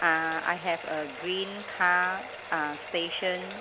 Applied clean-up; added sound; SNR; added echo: none; Bathtub (filling or washing); 11 dB; none.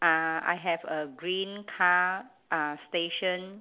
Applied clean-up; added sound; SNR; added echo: none; none; none; none.